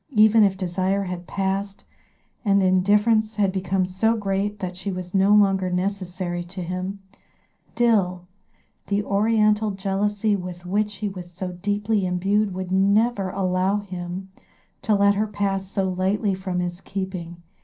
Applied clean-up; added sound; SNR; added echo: none; none; none; reverberation time 0.3 s.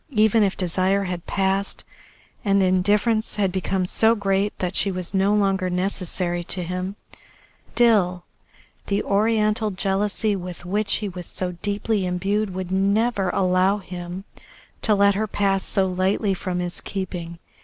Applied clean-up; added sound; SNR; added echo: none; none; none; none.